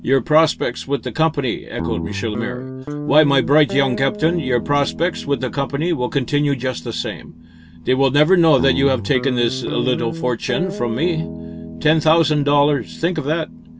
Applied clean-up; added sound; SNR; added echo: none; Guitar; 11 dB; none.